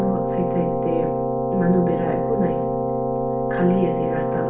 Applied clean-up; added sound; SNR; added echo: none; Keyboard (musical); -2 dB; reverberation time 1.1 s.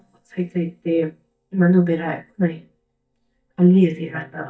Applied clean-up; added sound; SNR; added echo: neural mask model DeepFilterNet 3.